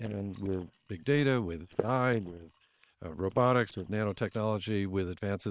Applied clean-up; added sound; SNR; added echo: neural separator model SepFormer WHAM!.